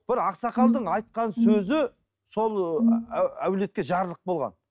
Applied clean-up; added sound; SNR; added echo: none; Brass instrument; -1 dB; none.